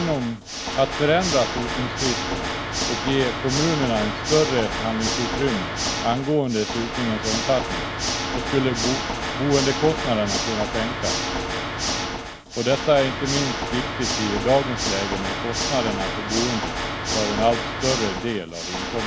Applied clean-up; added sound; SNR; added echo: none; Water / Mechanisms; 2 dB; none.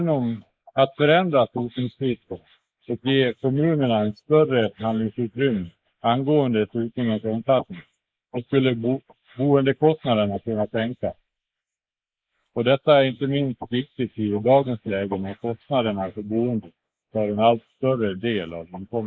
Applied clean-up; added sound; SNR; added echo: neural mask model Resemble Enhance denoiser.